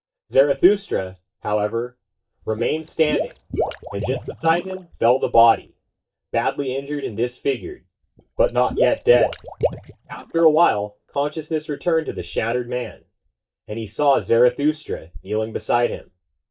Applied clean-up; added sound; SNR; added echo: neural mask model DeepFilterNet 3.